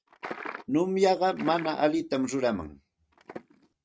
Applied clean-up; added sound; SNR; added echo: neural mask model RNNoise.